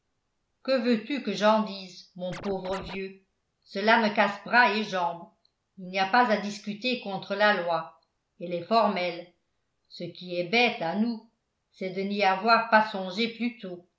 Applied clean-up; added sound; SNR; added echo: none; Scratching (performance technique); 14 dB; none.